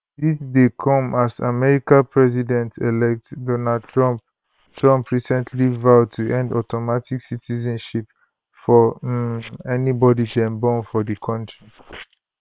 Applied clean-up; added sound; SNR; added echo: neural separator model SepFormer WHAM!.